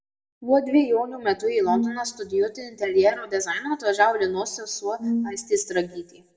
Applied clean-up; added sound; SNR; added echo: none; Brass instrument; 4 dB; reverberation time 0.4 s.